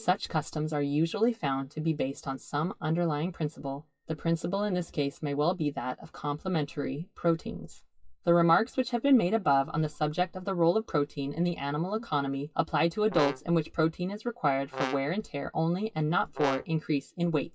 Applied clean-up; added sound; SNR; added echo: classical method WPE with log-MMSE.